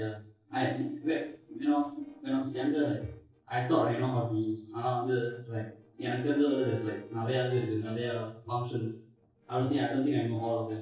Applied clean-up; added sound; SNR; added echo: neural separator model SepFormer DNS4.